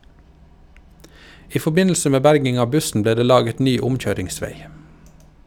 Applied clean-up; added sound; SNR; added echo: none; none; none; none.